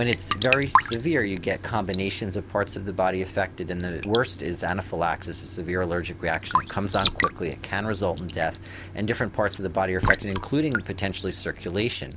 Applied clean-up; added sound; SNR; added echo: none; Raindrop / Drip / Trickle, dribble; 4 dB; none.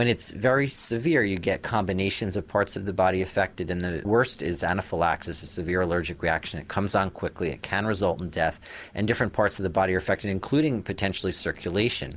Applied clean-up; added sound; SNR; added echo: none; none; none; none.